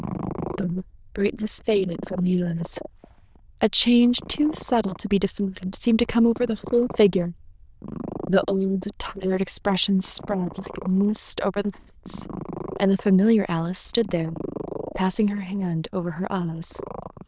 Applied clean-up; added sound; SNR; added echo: neural diffusion model UNIVERSE++.